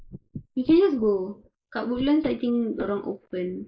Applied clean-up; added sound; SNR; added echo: neural mask model Resemble Enhance denoiser.